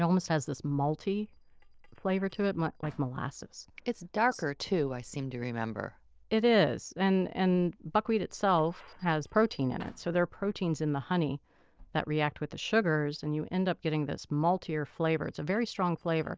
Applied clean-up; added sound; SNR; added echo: neural separator model SepFormer DNS4.